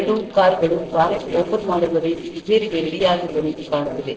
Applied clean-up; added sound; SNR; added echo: neural separator model SepFormer DNS4.